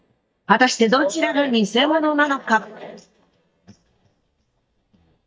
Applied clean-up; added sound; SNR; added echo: neural mask model DeepFilterNet 3.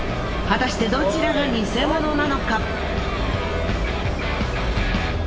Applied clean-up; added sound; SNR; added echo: none; Train; 4 dB; reverberation time 1.8 s.